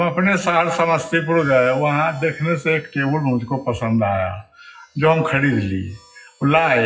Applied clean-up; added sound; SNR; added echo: classical method WPE with log-MMSE.